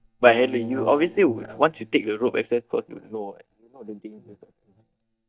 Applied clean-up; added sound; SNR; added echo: neural mask model DeepFilterNet 3.